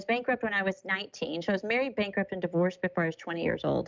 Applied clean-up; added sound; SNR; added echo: none; none; none; none.